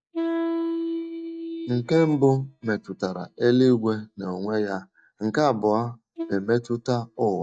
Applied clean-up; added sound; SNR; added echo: neural mask model DeepFilterNet 3.